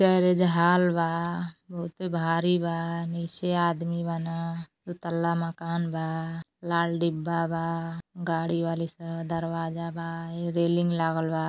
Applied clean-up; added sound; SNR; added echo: none; none; none; none.